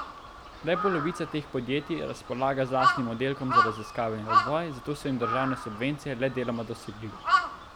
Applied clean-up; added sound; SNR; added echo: none; Crow; 0 dB; none.